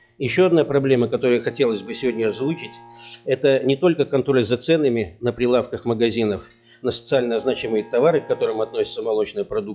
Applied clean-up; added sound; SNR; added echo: classical method log-MMSE.